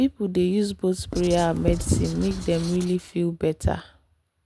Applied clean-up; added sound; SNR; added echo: none; Writing; 9 dB; none.